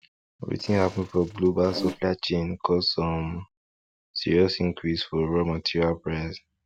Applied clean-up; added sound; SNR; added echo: none; Fart; 11 dB; none.